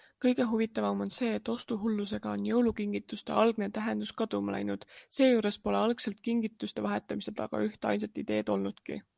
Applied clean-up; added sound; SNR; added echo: none; none; none; none.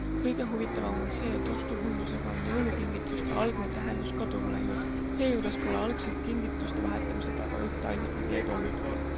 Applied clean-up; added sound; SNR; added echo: none; Bus; -2 dB; none.